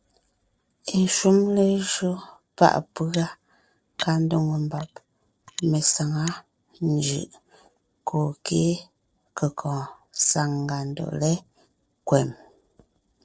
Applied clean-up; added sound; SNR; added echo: neural separator model SepFormer DNS4.